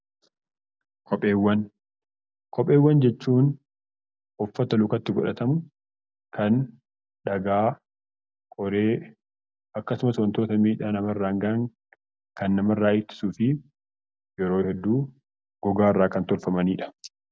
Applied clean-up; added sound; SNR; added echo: none; none; none; none.